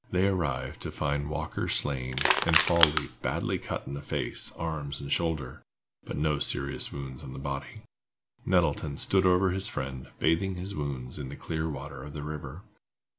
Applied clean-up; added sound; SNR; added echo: none; Crushing; -4 dB; none.